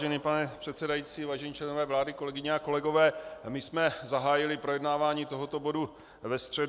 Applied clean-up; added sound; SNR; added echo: none; none; none; none.